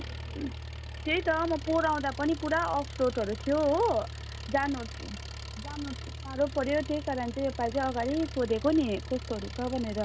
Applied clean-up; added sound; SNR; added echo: none; Engine; 10 dB; none.